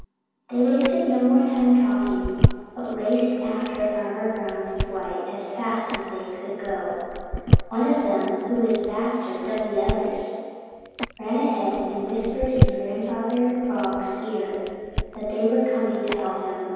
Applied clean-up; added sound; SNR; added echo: none; Chewing, mastication; 5 dB; reverberation time 2.1 s.